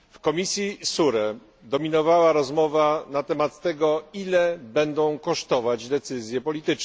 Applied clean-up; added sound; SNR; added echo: none; none; none; none.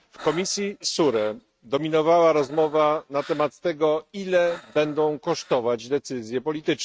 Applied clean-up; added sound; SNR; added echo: neural mask model RNNoise.